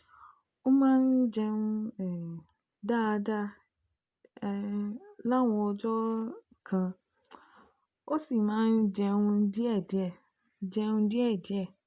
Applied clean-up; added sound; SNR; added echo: none; none; none; none.